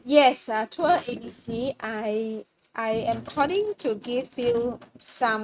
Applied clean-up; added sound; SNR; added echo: neural mask model RNNoise.